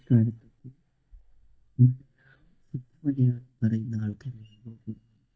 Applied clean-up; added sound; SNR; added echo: neural mask model DeepFilterNet 3.